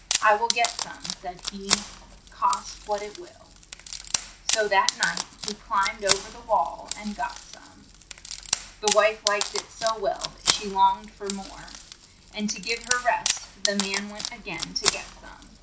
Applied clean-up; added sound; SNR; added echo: none; Wood; 3 dB; none.